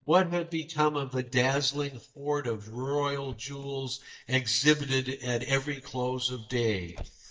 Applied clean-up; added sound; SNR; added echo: neural mask model DeepFilterNet 3.